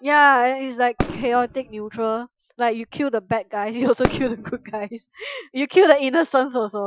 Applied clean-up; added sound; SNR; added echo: classical method Wiener filter.